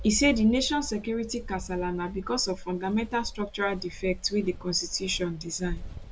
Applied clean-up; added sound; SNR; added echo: none; Walk, footsteps; 12 dB; none.